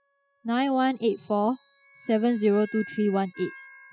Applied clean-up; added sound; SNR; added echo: classical method spectral subtraction.